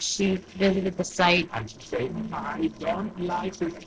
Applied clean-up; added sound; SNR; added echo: neural separator model SepFormer DNS4.